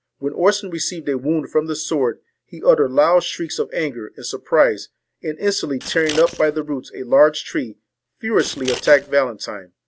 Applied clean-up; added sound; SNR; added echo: none; Scissors; 12 dB; none.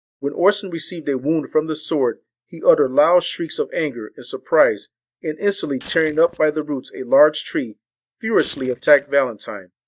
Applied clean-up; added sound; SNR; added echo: neural mask model DeepFilterNet 3.